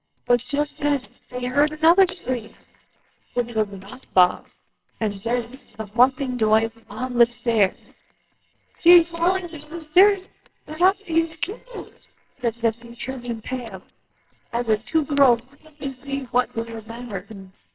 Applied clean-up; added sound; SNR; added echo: neural separator model SepFormer WHAMR!.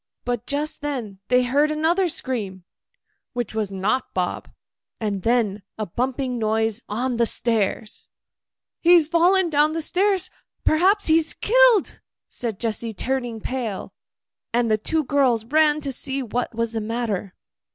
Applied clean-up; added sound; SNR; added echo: none; none; none; none.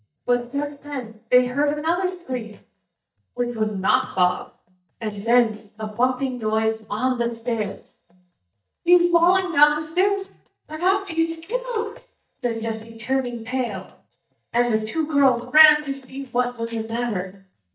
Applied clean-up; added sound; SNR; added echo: neural mask model DeepFilterNet 3.